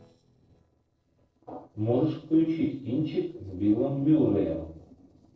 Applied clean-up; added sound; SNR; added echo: neural separator model SepFormer DNS4.